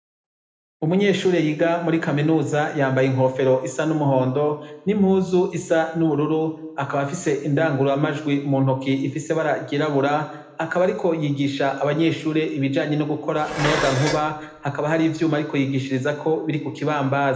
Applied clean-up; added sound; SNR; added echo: none; Dishes, pots, and pans; 7 dB; reverberation time 0.9 s.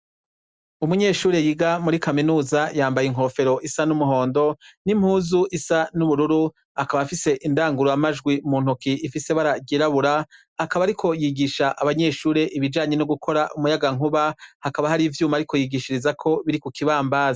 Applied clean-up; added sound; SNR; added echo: none; none; none; none.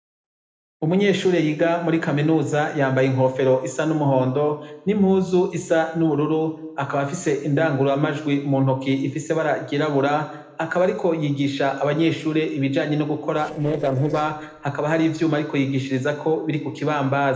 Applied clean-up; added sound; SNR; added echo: neural separator model SepFormer DNS4.